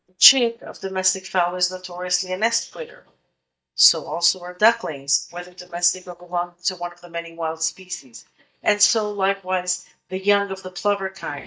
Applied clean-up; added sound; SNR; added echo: neural mask model DeepFilterNet 3.